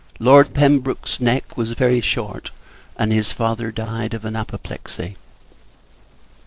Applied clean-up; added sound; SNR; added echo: neural separator model SepFormer DNS4.